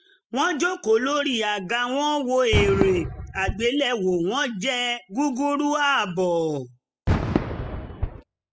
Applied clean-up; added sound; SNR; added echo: classical method spectral subtraction.